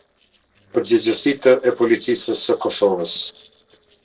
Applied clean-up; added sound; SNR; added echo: neural separator model SepFormer DNS4.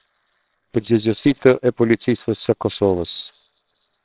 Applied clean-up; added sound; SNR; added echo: neural separator model SepFormer WHAMR!.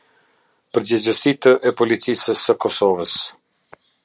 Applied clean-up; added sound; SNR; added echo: none; none; none; none.